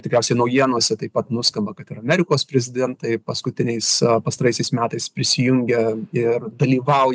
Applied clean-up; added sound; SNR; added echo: none; none; none; none.